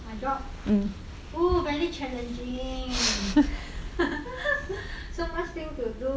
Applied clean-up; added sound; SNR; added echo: none; none; none; none.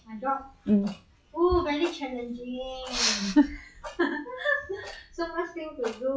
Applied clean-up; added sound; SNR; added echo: classical method log-MMSE.